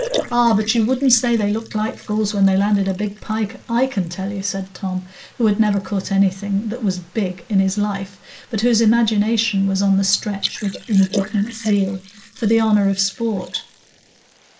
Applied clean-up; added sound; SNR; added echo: neural mask model Resemble Enhance denoiser.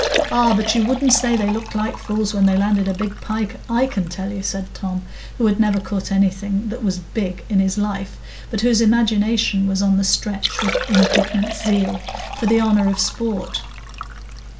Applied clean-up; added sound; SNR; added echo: none; Liquid; 10 dB; none.